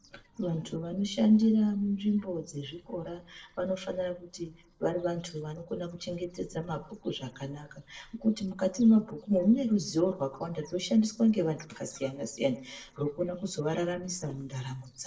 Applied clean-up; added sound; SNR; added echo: neural separator model SepFormer DNS4.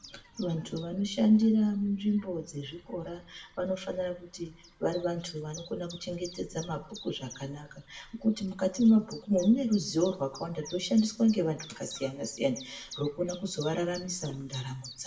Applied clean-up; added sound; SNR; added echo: none; Chirp, tweet; 20 dB; reverberation time 0.5 s.